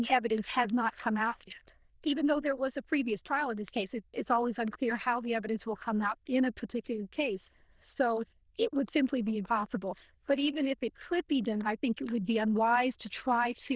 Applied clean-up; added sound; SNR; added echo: neural diffusion model UNIVERSE++.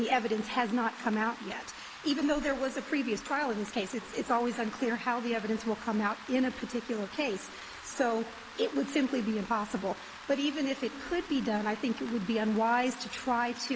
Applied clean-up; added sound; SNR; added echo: none; Rain; 15 dB; none.